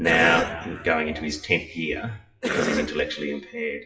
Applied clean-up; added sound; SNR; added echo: classical method WPE with log-MMSE.